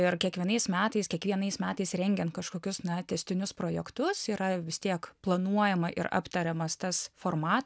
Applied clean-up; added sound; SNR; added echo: none; none; none; none.